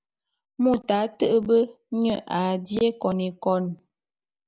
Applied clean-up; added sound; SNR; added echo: none; none; none; none.